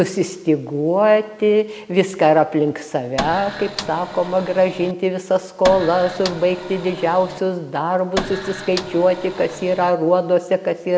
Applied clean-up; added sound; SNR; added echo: none; Printer; 11 dB; none.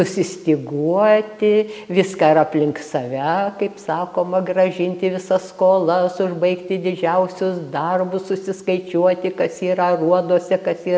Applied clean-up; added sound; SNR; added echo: none; none; none; none.